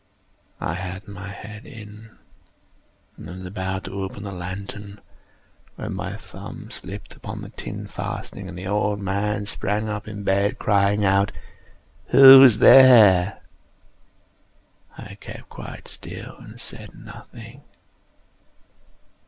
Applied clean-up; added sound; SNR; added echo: none; none; none; none.